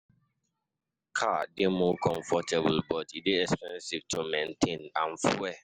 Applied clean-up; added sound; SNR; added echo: none; none; none; none.